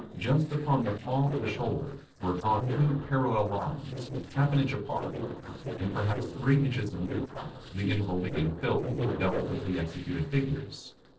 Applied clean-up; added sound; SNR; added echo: neural separator model SepFormer DNS4.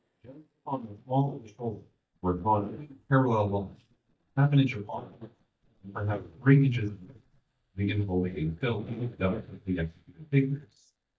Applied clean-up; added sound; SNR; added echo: neural mask model DeepFilterNet 3.